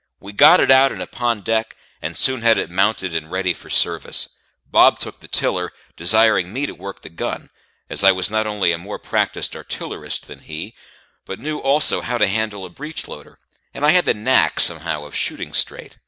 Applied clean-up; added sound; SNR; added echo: none; none; none; none.